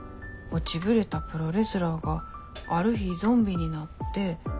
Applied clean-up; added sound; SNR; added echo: none; Hi-hat; 17 dB; none.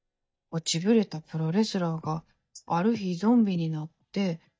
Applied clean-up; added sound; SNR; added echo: neural mask model DeepFilterNet 3.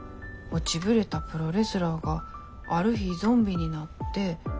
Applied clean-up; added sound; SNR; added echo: none; none; none; none.